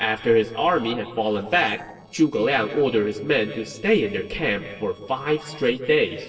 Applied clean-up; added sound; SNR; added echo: neural separator model SepFormer DNS4.